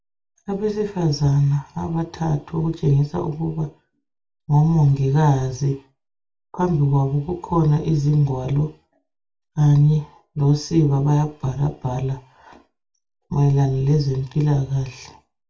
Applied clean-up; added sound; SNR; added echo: none; none; none; reverberation time 0.2 s.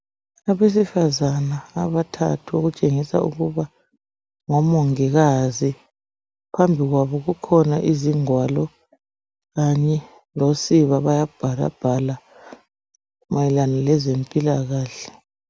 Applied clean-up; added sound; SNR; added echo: none; none; none; none.